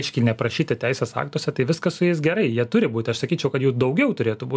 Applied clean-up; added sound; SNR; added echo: none; none; none; none.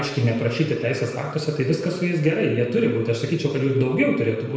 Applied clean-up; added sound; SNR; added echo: none; none; none; reverberation time 1.0 s.